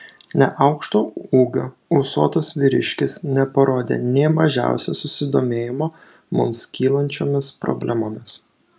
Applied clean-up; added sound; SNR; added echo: none; none; none; none.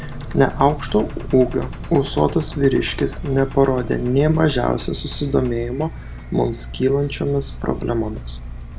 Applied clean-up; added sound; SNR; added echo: none; Engine; 10 dB; none.